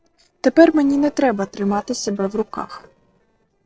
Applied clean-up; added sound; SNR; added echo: neural separator model SepFormer DNS4.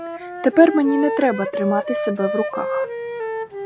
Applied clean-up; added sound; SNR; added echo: none; Wind instrument, woodwind instrument; 5 dB; none.